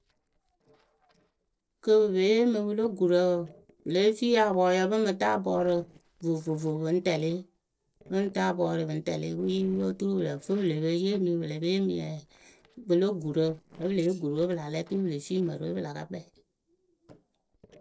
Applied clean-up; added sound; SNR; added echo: neural separator model SepFormer DNS4.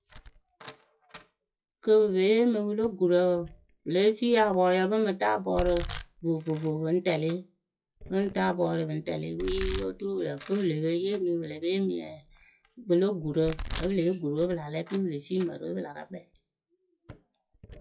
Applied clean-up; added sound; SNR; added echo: classical method log-MMSE.